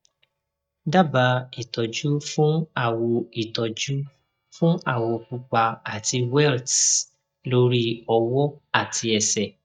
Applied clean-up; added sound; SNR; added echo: neural mask model DeepFilterNet 3.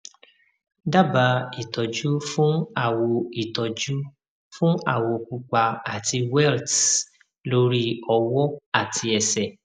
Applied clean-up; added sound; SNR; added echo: none; none; none; none.